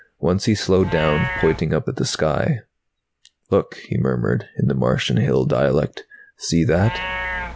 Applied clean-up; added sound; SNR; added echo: none; Livestock, farm animals, working animals; 13 dB; none.